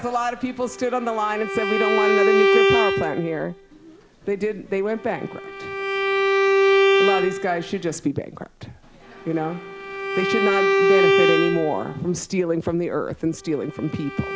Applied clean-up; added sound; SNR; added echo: none; Bowed string instrument; -3 dB; none.